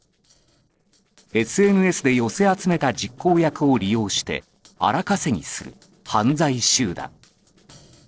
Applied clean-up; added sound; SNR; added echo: neural separator model SepFormer DNS4.